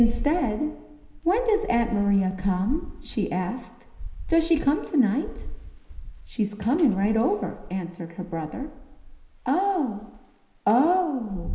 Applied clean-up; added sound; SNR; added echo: none; Thunder / Rain; 10 dB; reverberation time 0.9 s.